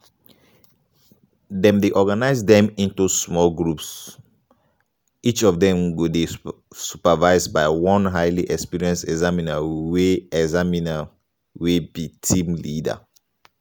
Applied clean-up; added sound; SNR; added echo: none; none; none; none.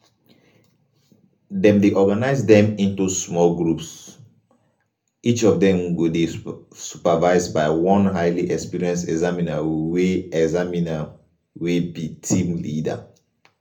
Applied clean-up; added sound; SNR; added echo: none; none; none; reverberation time 0.3 s.